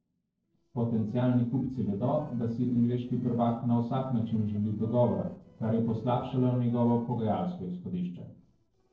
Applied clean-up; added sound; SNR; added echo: neural separator model SepFormer DNS4.